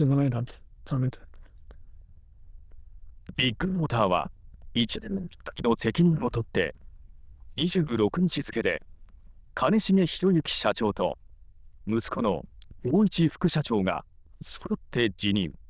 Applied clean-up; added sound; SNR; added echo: neural diffusion model UNIVERSE++.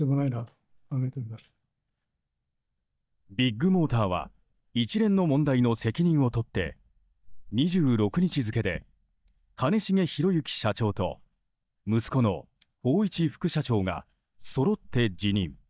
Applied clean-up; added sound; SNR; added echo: neural mask model DeepFilterNet 3.